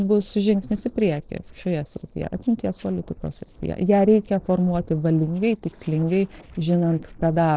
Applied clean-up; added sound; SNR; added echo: neural separator model SepFormer DNS4.